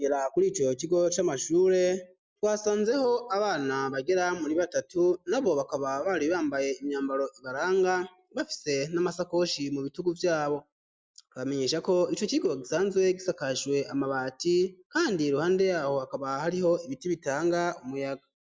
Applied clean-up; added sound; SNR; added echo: none; none; none; none.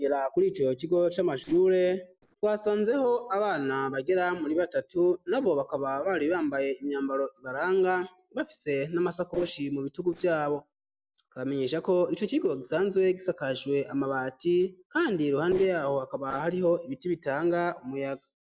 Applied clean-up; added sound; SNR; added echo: neural separator model SepFormer DNS4.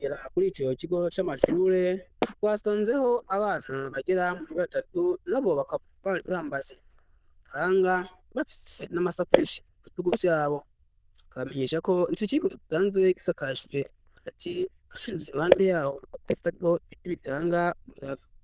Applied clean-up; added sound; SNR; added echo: neural diffusion model UNIVERSE++.